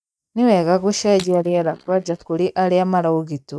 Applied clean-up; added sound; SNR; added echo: neural mask model DeepFilterNet 3.